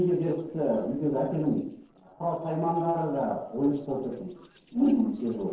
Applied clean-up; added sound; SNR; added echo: neural separator model SepFormer DNS4.